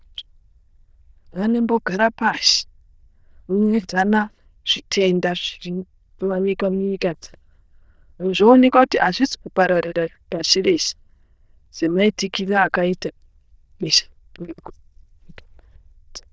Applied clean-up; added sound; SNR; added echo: neural diffusion model UNIVERSE++.